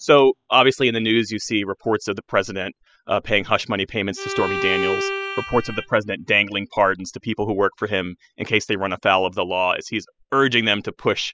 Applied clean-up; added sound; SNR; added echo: classical method spectral subtraction.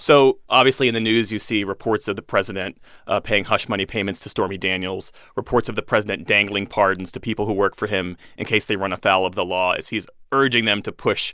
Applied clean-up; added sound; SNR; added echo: none; none; none; none.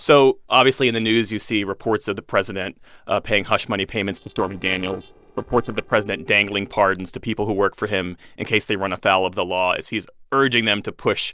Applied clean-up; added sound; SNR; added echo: neural separator model SepFormer DNS4.